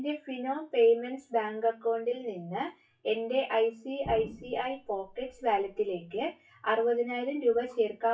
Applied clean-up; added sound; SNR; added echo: classical method WPE with log-MMSE.